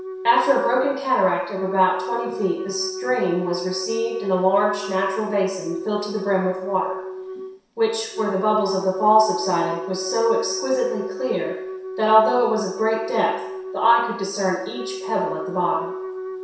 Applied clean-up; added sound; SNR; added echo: none; Wind instrument, woodwind instrument; 9 dB; reverberation time 0.7 s.